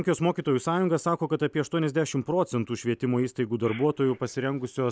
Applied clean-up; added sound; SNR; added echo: none; none; none; none.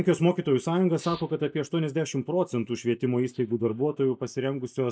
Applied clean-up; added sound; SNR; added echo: neural mask model DeepFilterNet 3.